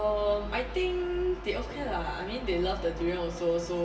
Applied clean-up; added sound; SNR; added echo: none; none; none; reverberation time 1.0 s.